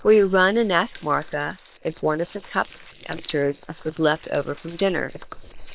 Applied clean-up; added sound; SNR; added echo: neural separator model SepFormer WHAM!.